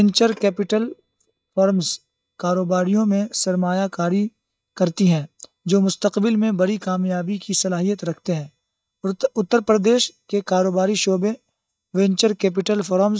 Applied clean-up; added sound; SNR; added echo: neural mask model DeepFilterNet 3.